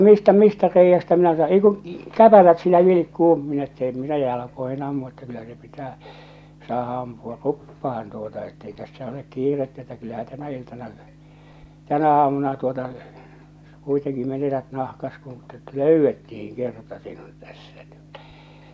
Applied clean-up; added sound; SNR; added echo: none; none; none; none.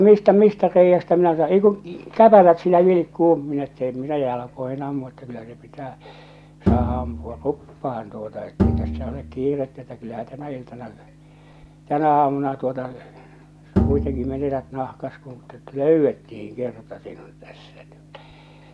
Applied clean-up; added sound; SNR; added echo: none; Bowed string instrument; 4 dB; none.